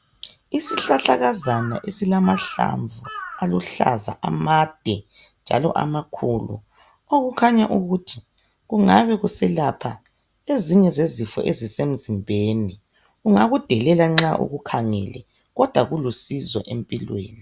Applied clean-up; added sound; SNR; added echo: none; Bird vocalization, bird call, bird song / Crow; 15 dB; none.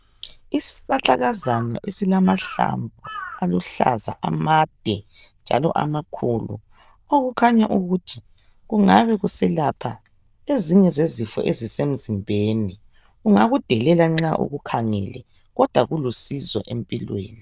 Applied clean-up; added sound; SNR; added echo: neural diffusion model UNIVERSE++.